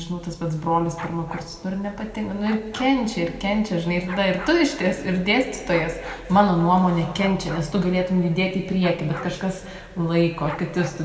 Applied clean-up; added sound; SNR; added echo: none; Bark; 19 dB; none.